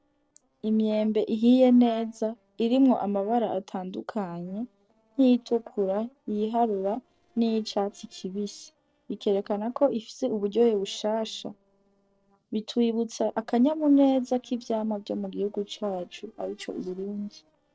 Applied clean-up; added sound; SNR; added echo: neural separator model SepFormer DNS4.